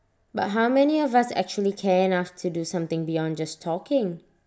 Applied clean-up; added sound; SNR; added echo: none; none; none; none.